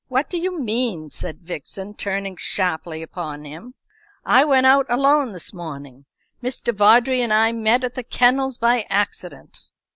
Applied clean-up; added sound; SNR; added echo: none; none; none; none.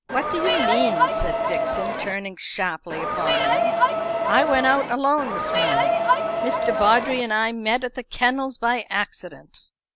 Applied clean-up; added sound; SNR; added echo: none; Crowd; -3 dB; none.